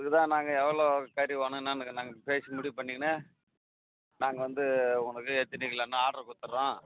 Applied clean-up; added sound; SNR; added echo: none; none; none; none.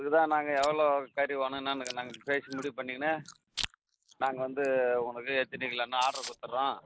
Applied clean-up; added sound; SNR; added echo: none; Chewing, mastication; 16 dB; none.